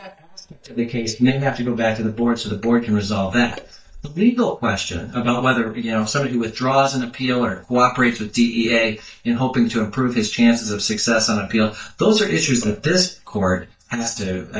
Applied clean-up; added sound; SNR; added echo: neural mask model DeepFilterNet 3.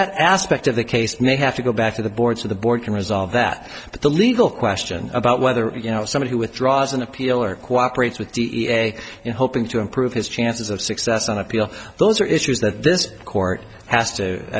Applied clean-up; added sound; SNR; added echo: none; none; none; none.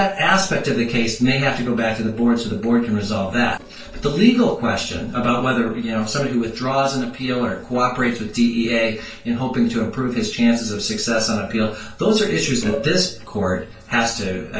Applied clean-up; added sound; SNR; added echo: neural separator model SepFormer DNS4.